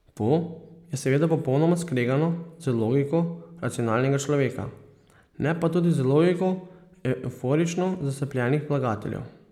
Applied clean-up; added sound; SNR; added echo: none; none; none; none.